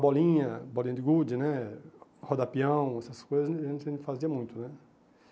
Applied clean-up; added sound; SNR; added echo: none; none; none; none.